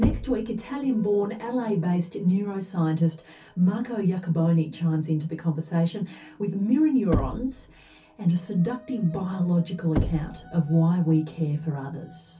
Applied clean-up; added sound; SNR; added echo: none; Knock / Wood; 9 dB; reverberation time 0.3 s.